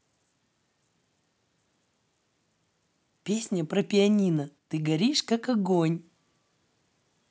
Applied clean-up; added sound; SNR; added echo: none; none; none; none.